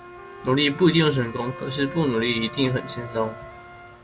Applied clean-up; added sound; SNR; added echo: none; Wind instrument, woodwind instrument + Wind instrument, woodwind instrument; 15 dB; none.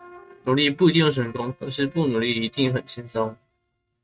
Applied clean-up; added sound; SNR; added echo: neural mask model RNNoise.